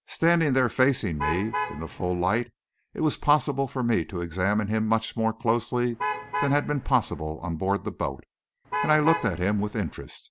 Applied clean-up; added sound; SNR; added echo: none; Alarm / Truck; 6 dB; none.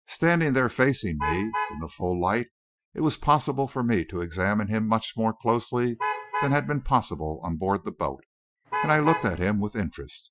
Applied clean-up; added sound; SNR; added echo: classical method Wiener filter.